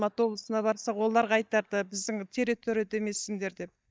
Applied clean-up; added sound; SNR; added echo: neural mask model DeepFilterNet 3.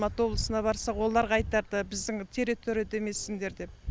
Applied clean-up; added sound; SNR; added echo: none; none; none; none.